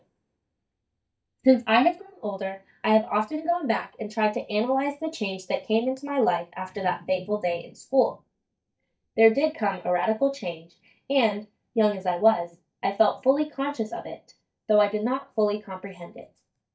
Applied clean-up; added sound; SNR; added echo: neural mask model DeepFilterNet 3.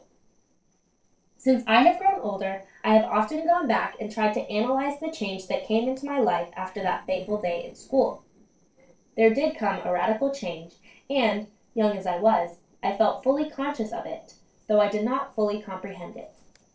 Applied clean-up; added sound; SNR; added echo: neural separator model SepFormer DNS4.